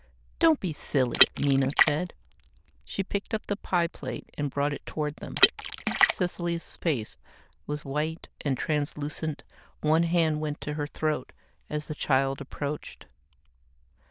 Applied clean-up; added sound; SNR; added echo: neural diffusion model UNIVERSE++.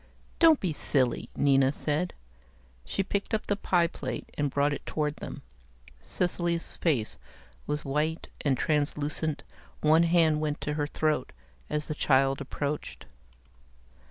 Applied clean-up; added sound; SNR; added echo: none; none; none; none.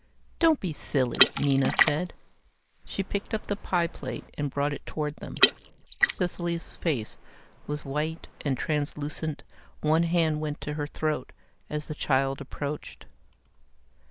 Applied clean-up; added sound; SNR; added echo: neural mask model Resemble Enhance denoiser.